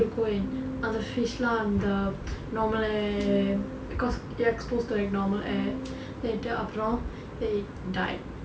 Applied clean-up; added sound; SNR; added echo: none; Piano; 11 dB; none.